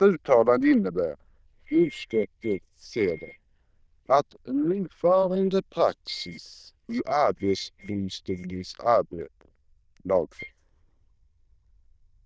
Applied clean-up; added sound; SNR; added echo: neural diffusion model UNIVERSE++.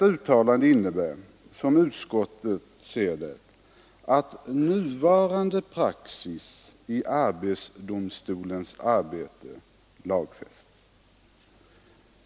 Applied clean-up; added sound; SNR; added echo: none; none; none; none.